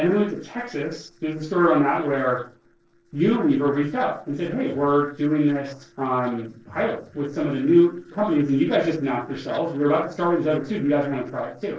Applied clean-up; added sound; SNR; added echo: neural separator model SepFormer DNS4.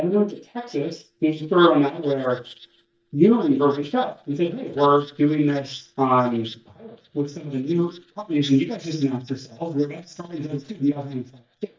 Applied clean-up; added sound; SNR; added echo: neural mask model DeepFilterNet 3.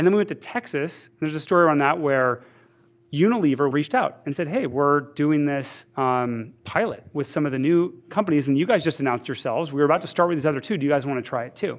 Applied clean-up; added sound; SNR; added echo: none; none; none; none.